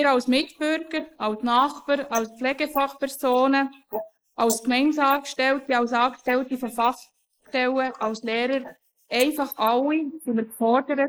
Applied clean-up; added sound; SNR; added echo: neural mask model Resemble Enhance denoiser.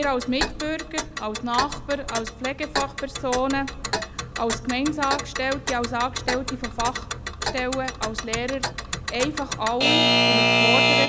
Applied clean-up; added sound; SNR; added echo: none; Alarm / Clock; -2 dB; none.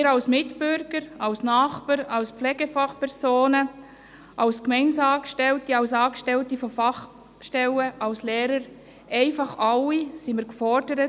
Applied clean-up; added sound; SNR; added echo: none; none; none; none.